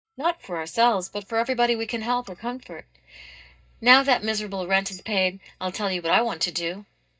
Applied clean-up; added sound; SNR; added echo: neural mask model DeepFilterNet 3.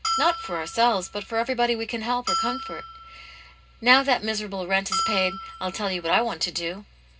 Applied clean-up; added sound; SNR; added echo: none; Bell; 7 dB; reverberation time 0.2 s.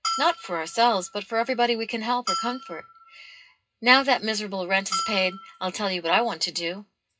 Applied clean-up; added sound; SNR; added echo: classical method WPE with log-MMSE.